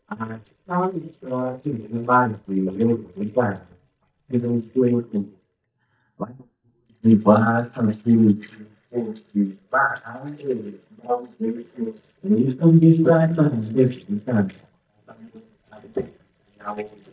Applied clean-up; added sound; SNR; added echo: neural mask model DeepFilterNet 3.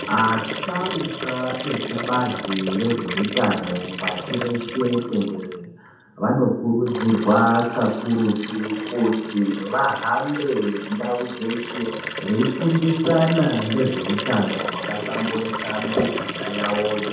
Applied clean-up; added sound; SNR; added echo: none; Liquid; 8 dB; reverberation time 0.8 s.